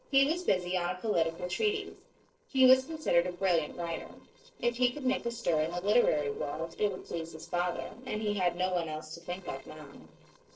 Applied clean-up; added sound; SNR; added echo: neural separator model SepFormer DNS4.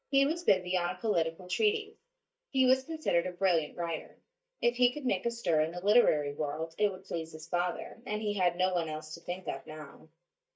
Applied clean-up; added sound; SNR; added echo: neural mask model DeepFilterNet 3.